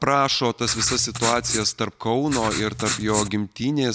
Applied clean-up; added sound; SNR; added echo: none; Writing; 6 dB; none.